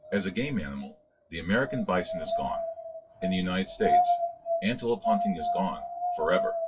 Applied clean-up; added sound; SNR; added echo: classical method WPE with log-MMSE.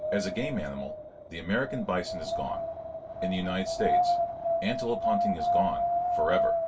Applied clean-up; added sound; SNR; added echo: none; Wind; -3 dB; reverberation time 0.1 s.